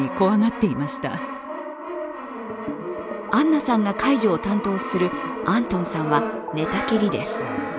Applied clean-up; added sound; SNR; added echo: none; Brass instrument; 7 dB; none.